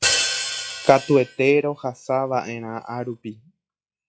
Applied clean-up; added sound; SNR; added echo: classical method log-MMSE.